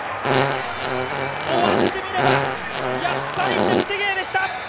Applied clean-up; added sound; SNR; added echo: none; Fart; -3 dB; none.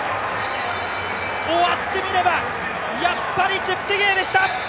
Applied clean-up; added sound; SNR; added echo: none; none; none; none.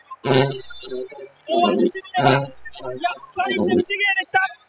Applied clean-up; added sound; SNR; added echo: classical method spectral subtraction.